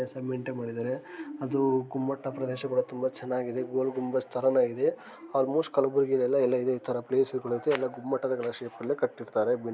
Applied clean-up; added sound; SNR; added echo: none; none; none; none.